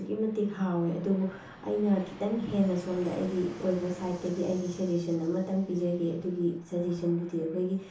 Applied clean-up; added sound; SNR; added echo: none; Fixed-wing aircraft, airplane; 20 dB; reverberation time 1.2 s.